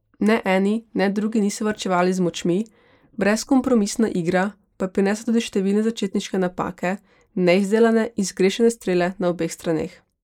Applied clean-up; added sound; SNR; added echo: neural mask model Resemble Enhance denoiser.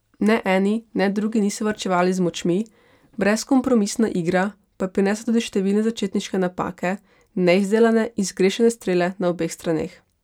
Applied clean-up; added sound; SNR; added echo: none; none; none; none.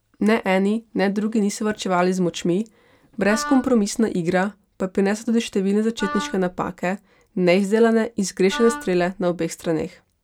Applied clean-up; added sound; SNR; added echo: none; Wind instrument, woodwind instrument; 12 dB; none.